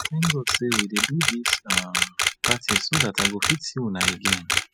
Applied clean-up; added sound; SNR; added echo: classical method spectral subtraction.